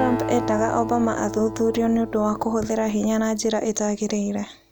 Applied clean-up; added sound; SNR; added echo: none; Acoustic guitar; 9 dB; none.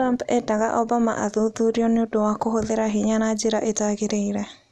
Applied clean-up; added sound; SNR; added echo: none; none; none; none.